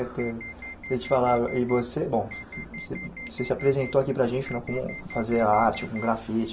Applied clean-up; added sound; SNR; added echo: none; Alarm; 14 dB; none.